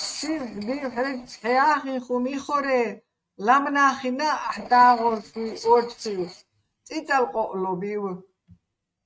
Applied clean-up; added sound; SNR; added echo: neural mask model RNNoise.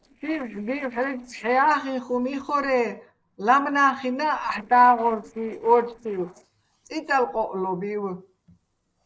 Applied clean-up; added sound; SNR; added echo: neural separator model SepFormer DNS4.